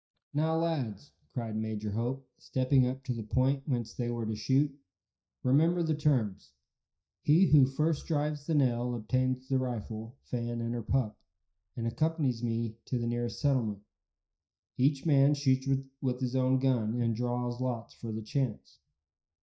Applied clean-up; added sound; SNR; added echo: neural mask model DeepFilterNet 3.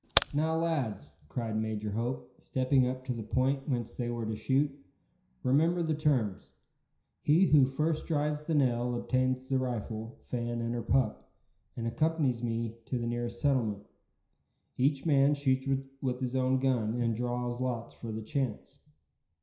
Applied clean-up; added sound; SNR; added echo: none; Crack; -1 dB; reverberation time 0.5 s.